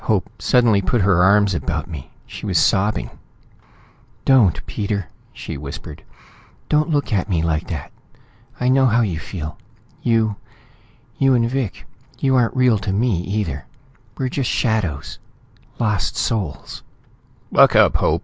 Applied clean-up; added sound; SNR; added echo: none; none; none; none.